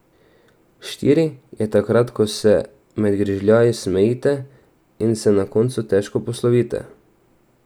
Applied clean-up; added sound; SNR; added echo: none; none; none; none.